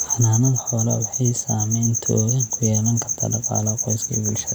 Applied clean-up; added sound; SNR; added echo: none; none; none; none.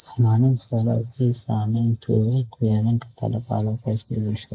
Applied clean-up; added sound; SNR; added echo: neural mask model Resemble Enhance denoiser.